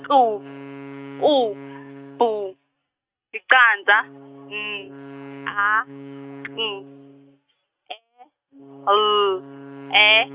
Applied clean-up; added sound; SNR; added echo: neural mask model RNNoise.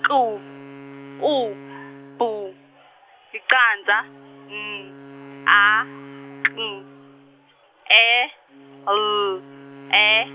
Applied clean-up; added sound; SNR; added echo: none; Wind instrument, woodwind instrument; 20 dB; none.